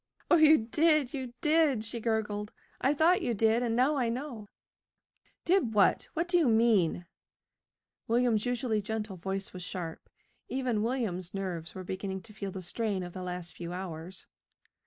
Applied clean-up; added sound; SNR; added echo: none; none; none; none.